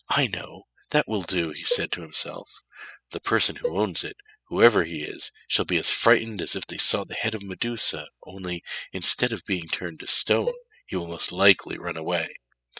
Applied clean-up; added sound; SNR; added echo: classical method spectral subtraction.